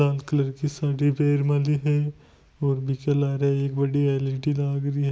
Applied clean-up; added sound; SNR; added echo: none; none; none; none.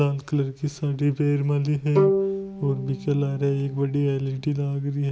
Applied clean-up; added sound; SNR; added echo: none; Bowed string instrument; 6 dB; none.